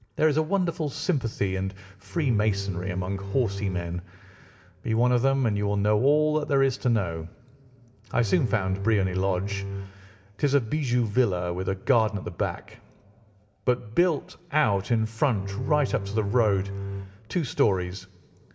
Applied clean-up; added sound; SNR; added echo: none; Bowed string instrument; 7 dB; reverberation time 1.0 s.